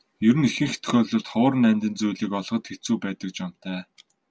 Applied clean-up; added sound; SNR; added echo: none; none; none; none.